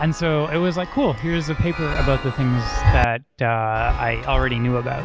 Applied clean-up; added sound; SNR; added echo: none; Chime; 4 dB; none.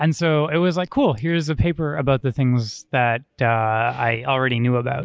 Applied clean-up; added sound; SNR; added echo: none; none; none; none.